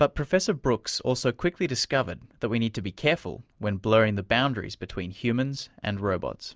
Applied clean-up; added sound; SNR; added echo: none; none; none; none.